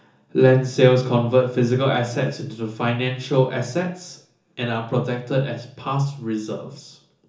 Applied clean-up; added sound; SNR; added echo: none; none; none; reverberation time 0.7 s.